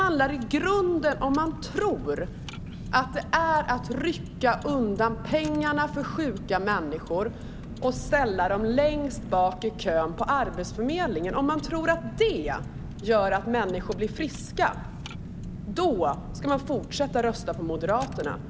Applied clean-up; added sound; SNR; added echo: none; Car; 10 dB; none.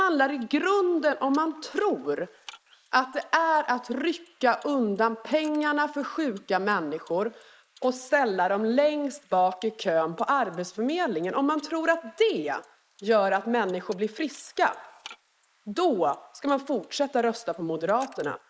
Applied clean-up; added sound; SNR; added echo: neural mask model Resemble Enhance denoiser.